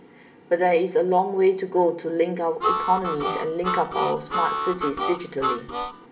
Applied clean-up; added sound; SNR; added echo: none; Harmonica; 3 dB; reverberation time 0.5 s.